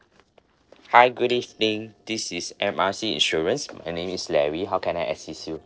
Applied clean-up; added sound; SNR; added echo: neural separator model SepFormer DNS4.